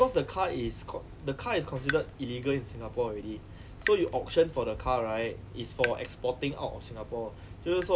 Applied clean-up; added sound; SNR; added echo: none; Drip / Water tap, faucet; 12 dB; none.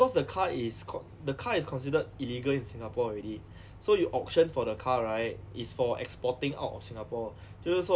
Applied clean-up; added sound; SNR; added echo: none; none; none; none.